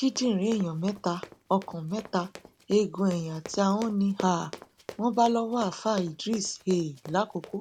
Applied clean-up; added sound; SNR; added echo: none; Run; 18 dB; none.